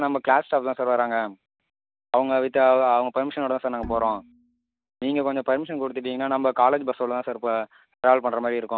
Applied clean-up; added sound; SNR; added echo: none; Bowed string instrument; 17 dB; none.